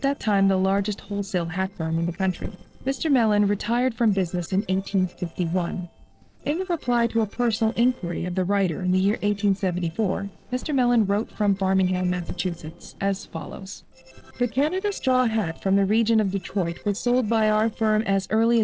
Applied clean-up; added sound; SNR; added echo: neural separator model SepFormer DNS4.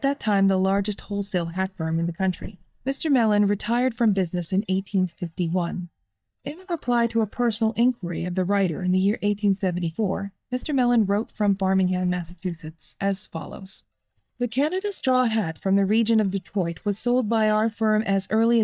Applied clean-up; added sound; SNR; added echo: neural mask model DeepFilterNet 3.